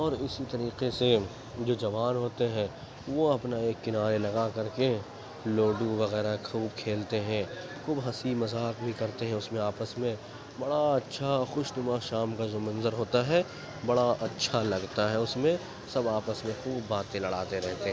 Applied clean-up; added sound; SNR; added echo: none; none; none; none.